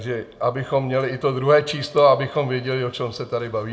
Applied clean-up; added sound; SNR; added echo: none; none; none; reverberation time 0.4 s.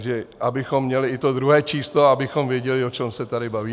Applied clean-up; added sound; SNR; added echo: none; none; none; none.